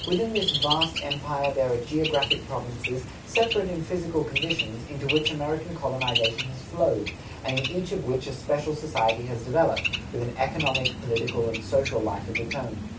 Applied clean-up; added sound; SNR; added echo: none; Bird; 4 dB; reverberation time 0.2 s.